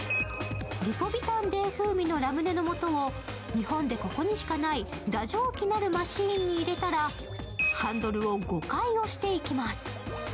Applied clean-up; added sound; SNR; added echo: none; Shatter + Guitar; 20 dB; none.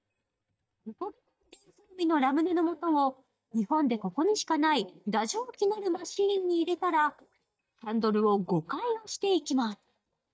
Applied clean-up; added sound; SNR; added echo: neural mask model DeepFilterNet 3.